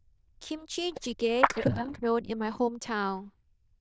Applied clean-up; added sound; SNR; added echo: neural diffusion model UNIVERSE++.